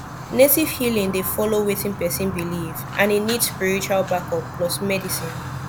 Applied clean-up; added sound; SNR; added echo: none; Fire; 10 dB; none.